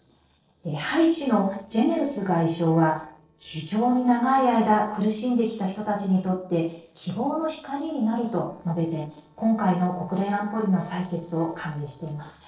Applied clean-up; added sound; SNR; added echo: neural separator model SepFormer DNS4.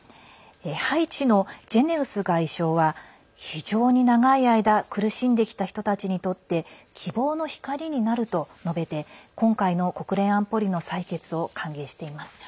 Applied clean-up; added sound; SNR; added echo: none; none; none; none.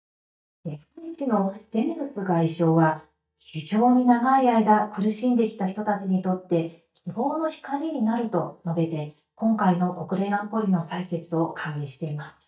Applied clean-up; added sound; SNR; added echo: neural mask model DeepFilterNet 3.